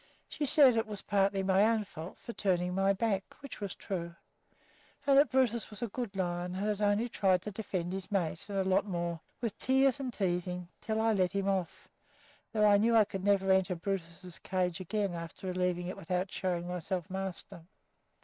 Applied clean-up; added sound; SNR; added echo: neural mask model Resemble Enhance denoiser.